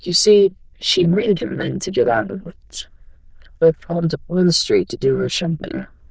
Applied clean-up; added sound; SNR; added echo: neural diffusion model UNIVERSE++.